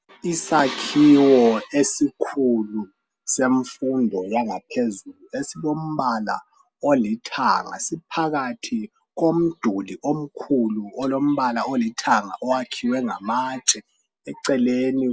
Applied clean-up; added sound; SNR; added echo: none; none; none; none.